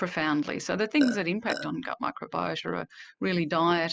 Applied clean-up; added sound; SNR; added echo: classical method spectral subtraction.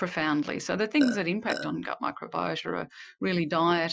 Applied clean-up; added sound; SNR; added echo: classical method Wiener filter.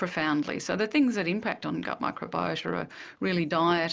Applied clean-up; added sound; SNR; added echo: none; none; none; none.